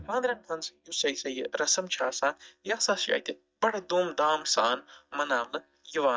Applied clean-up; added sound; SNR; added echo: neural mask model DeepFilterNet 3.